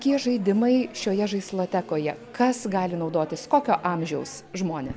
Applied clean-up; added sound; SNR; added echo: none; none; none; none.